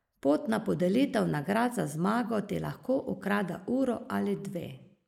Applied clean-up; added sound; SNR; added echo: neural mask model Resemble Enhance denoiser.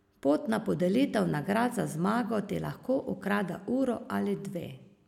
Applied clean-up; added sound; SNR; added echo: none; none; none; none.